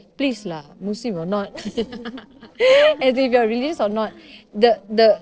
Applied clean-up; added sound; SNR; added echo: neural separator model SepFormer DNS4.